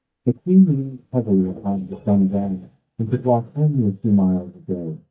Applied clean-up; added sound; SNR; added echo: neural mask model DeepFilterNet 3.